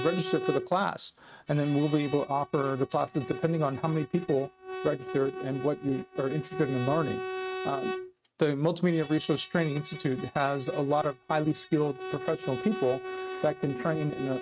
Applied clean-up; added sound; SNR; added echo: neural mask model RNNoise.